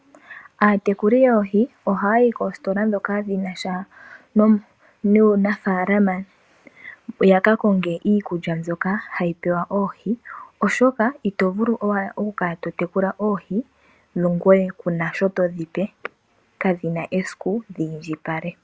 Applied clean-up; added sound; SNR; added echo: none; none; none; none.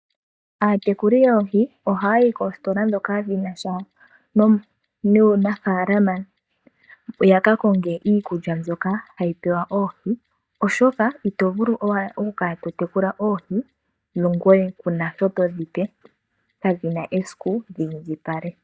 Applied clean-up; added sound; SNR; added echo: neural mask model DeepFilterNet 3.